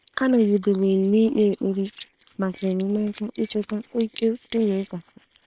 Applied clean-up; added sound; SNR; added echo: neural separator model SepFormer WHAM!.